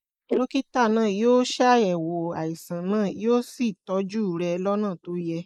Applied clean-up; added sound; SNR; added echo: neural mask model Resemble Enhance denoiser.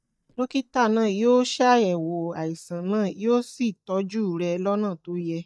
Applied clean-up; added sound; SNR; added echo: neural mask model DeepFilterNet 3.